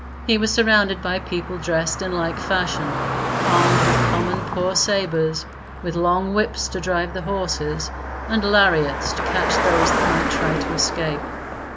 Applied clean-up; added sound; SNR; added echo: none; Car passing by; 2 dB; none.